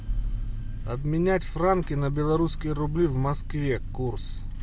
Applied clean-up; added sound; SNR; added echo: none; Truck; 17 dB; none.